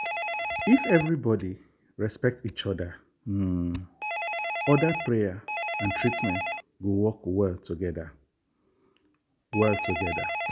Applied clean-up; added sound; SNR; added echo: none; Telephone; 6 dB; none.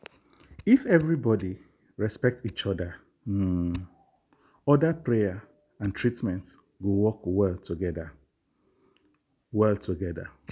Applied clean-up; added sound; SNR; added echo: none; none; none; none.